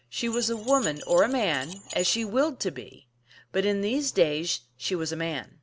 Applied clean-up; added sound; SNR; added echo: none; Keys jangling; 12 dB; none.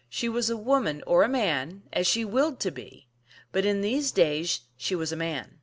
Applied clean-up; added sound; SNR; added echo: none; none; none; none.